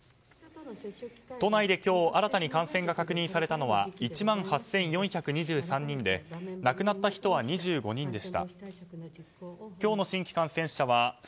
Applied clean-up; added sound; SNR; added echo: none; none; none; none.